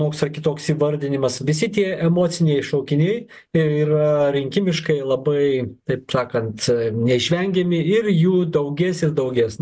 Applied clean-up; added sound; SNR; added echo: neural mask model Resemble Enhance denoiser.